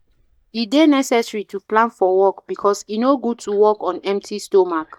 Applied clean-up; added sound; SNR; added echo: neural mask model DeepFilterNet 3.